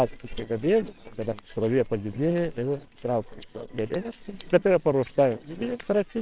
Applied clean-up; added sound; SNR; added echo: neural separator model SepFormer WHAMR!.